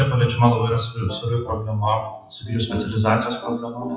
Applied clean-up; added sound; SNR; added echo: classical method WPE with log-MMSE.